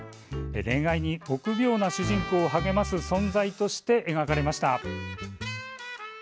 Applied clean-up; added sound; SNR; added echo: none; none; none; none.